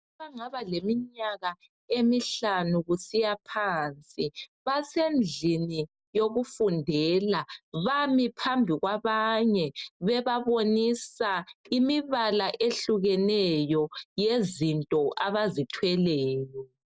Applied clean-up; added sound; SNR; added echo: none; none; none; none.